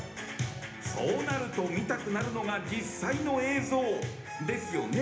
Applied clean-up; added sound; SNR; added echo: none; Bowed string instrument; 17 dB; reverberation time 1.0 s.